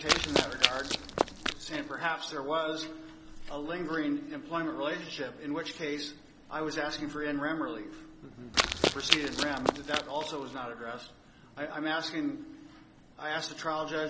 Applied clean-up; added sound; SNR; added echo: none; Run; -4 dB; none.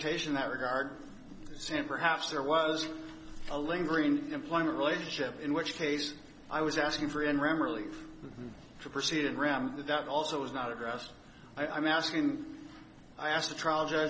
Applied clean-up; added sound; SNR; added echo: none; none; none; none.